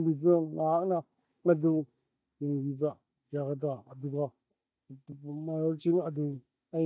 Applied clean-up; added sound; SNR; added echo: neural mask model DeepFilterNet 3.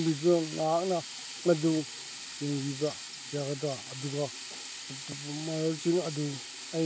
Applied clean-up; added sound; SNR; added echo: none; Sink (filling or washing); 10 dB; none.